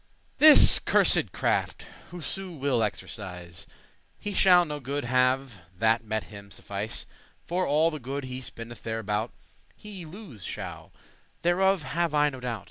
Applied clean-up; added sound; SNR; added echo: none; none; none; none.